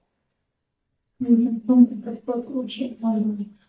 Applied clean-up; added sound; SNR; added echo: neural mask model DeepFilterNet 3.